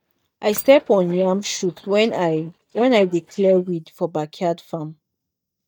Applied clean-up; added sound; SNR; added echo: neural mask model DeepFilterNet 3.